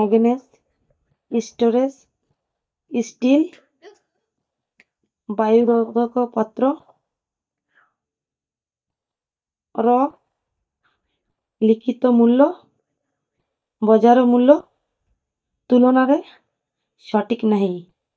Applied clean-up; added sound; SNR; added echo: neural mask model DeepFilterNet 3.